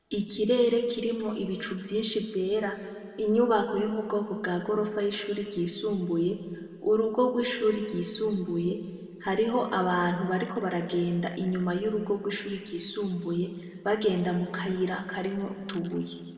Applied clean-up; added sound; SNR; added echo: none; none; none; reverberation time 1.8 s.